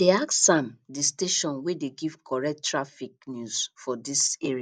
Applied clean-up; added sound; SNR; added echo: none; none; none; none.